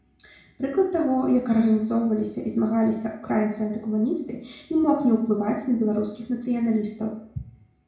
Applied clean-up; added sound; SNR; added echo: none; none; none; reverberation time 0.5 s.